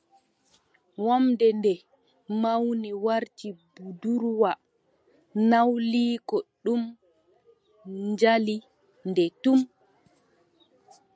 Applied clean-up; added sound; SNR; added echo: none; none; none; none.